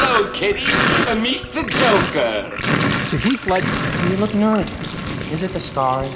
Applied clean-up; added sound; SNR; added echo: none; Sink (filling or washing); 1 dB; none.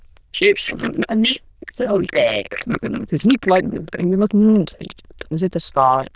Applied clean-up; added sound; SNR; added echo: neural diffusion model UNIVERSE++.